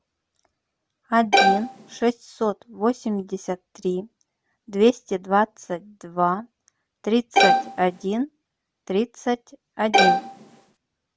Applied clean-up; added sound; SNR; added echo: none; Bowed string instrument; -5 dB; none.